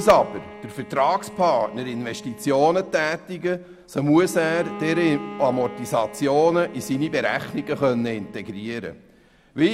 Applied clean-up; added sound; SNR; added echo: none; Bowed string instrument; 16 dB; none.